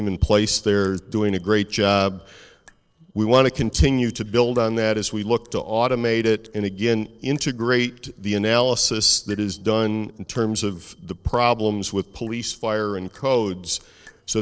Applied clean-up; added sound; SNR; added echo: neural separator model SepFormer DNS4.